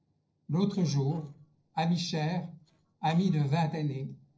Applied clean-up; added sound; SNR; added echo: neural separator model SepFormer DNS4.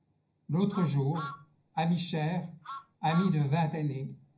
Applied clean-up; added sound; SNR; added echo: none; Truck; 15 dB; reverberation time 0.4 s.